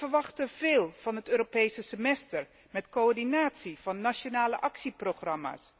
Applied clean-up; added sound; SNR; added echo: none; none; none; none.